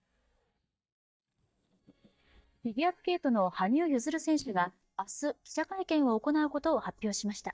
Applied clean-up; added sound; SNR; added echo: neural mask model DeepFilterNet 3.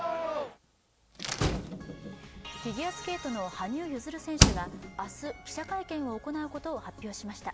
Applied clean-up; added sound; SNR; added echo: none; Slam; -2 dB; none.